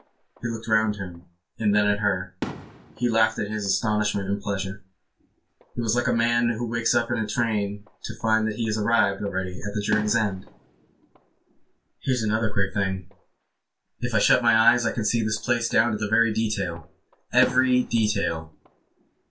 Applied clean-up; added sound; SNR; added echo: none; Fireworks; 19 dB; reverberation time 0.2 s.